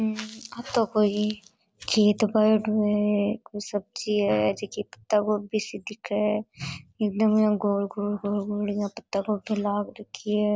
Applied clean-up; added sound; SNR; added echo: none; none; none; none.